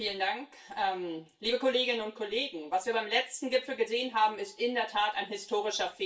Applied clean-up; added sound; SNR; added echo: none; none; none; reverberation time 0.2 s.